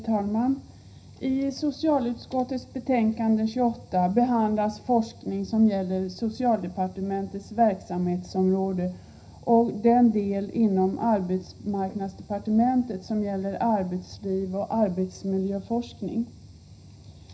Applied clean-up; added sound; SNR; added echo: none; none; none; reverberation time 0.4 s.